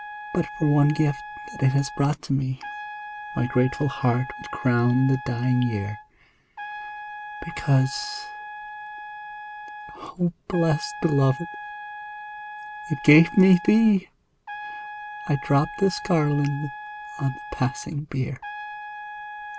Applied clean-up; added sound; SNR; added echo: none; Trumpet; 12 dB; none.